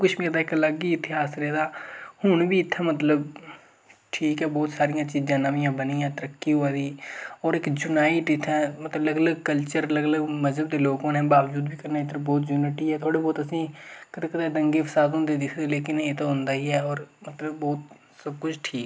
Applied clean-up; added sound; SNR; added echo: none; none; none; none.